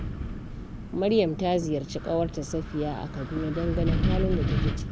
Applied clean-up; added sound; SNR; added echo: none; Wind; 1 dB; none.